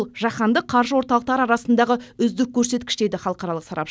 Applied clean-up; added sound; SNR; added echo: none; none; none; none.